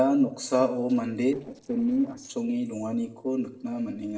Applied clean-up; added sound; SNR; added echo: neural separator model SepFormer DNS4.